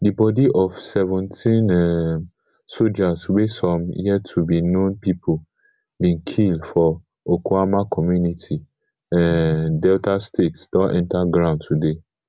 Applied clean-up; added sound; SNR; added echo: none; none; none; none.